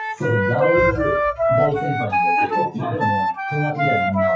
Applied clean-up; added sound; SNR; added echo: classical method WPE with log-MMSE.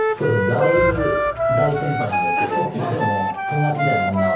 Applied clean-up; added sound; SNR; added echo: none; Wind instrument, woodwind instrument; -2 dB; reverberation time 0.6 s.